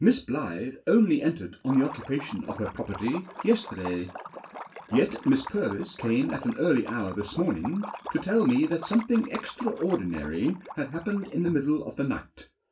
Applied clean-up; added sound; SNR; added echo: none; Liquid; 15 dB; reverberation time 0.2 s.